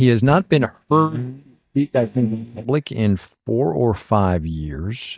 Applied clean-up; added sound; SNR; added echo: neural mask model DeepFilterNet 3.